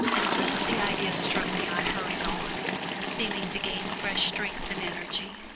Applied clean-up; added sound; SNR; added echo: none; Toilet flush; -2 dB; none.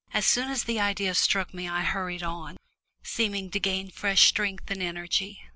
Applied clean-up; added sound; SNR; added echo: none; none; none; none.